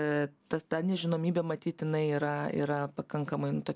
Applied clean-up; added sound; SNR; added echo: none; none; none; none.